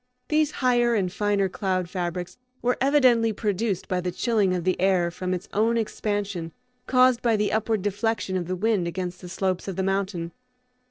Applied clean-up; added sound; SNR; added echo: neural separator model SepFormer DNS4.